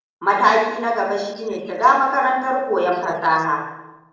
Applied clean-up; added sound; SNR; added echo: neural separator model SepFormer DNS4.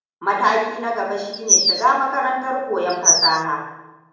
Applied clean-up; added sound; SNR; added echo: none; Bird vocalization, bird call, bird song; -4 dB; reverberation time 0.9 s.